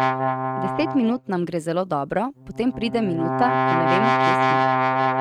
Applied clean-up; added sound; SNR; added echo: neural mask model RNNoise.